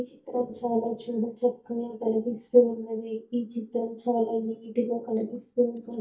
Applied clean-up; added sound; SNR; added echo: neural mask model DeepFilterNet 3.